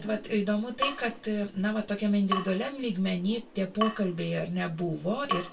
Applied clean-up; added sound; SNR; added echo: none; Drip / Water tap, faucet; 7 dB; reverberation time 0.2 s.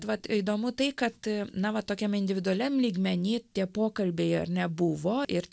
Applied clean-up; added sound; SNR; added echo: none; none; none; none.